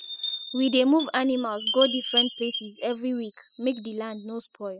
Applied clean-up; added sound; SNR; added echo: classical method spectral subtraction.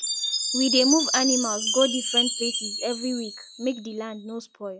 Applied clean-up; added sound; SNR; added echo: classical method log-MMSE.